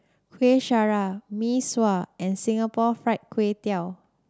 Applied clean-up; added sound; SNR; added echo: none; none; none; none.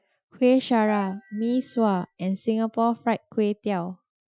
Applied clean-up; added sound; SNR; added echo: classical method Wiener filter.